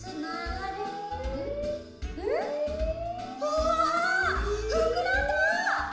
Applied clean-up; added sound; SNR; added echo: none; none; none; reverberation time 0.8 s.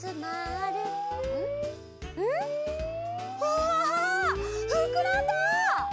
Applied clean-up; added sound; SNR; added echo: none; none; none; none.